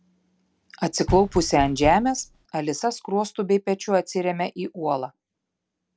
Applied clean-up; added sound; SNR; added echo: none; Knock; 9 dB; none.